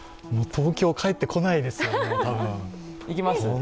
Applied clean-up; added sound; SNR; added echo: none; none; none; none.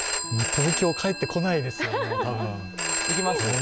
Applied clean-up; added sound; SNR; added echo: none; Telephone; 2 dB; none.